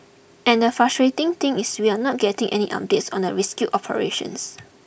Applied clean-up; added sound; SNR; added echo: none; none; none; none.